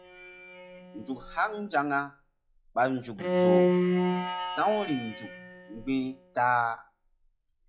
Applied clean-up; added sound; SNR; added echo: classical method log-MMSE.